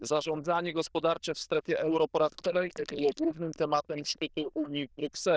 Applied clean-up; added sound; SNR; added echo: neural diffusion model UNIVERSE++.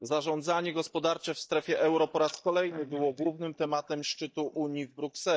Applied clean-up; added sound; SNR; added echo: neural mask model DeepFilterNet 3.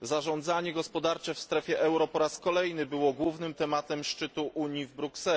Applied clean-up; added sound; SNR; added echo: none; none; none; none.